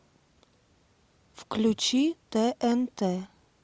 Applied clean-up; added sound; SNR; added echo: none; none; none; none.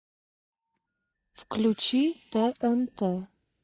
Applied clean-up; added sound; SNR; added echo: neural mask model DeepFilterNet 3.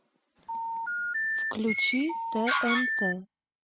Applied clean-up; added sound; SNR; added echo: classical method spectral subtraction.